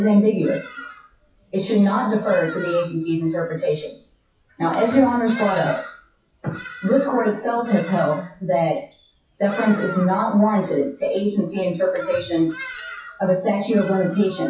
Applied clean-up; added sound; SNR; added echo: classical method WPE with log-MMSE.